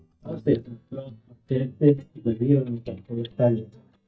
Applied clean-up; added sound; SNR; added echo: neural mask model DeepFilterNet 3.